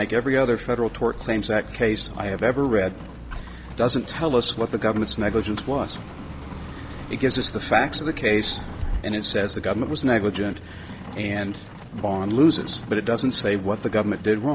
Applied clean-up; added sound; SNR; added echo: none; Livestock, farm animals, working animals + Truck; 13 dB; none.